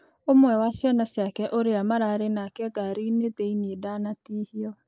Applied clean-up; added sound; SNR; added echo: neural mask model Resemble Enhance denoiser.